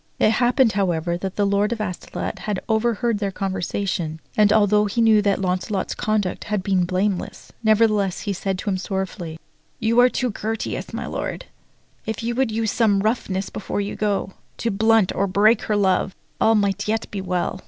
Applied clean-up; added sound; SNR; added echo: none; none; none; none.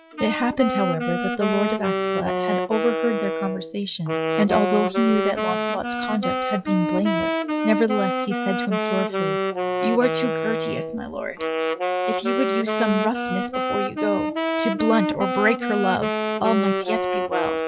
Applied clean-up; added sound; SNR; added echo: classical method log-MMSE.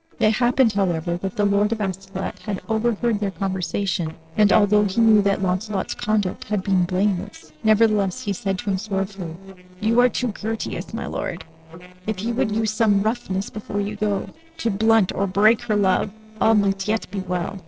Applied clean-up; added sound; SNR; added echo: neural separator model SepFormer DNS4.